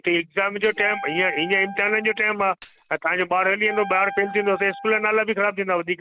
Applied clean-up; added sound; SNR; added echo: none; Tambourine + Wind instrument, woodwind instrument; 14 dB; none.